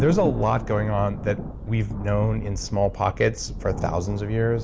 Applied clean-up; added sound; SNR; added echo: none; Thunder; 8 dB; none.